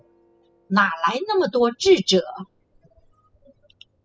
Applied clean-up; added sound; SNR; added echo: classical method spectral subtraction.